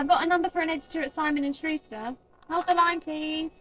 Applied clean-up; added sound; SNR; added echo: neural separator model SepFormer DNS4.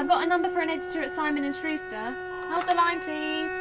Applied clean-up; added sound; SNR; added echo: none; Bowed string instrument; 6 dB; none.